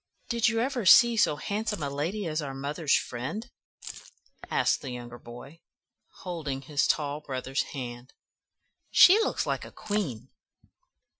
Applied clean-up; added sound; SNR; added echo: classical method Wiener filter.